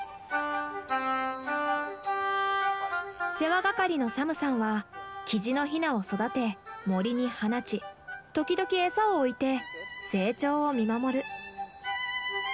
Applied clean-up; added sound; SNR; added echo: none; none; none; none.